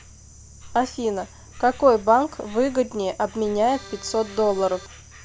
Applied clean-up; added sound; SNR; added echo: none; Insect + Accordion; 18 dB; none.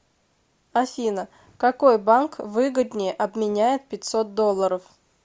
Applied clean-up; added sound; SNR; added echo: none; none; none; none.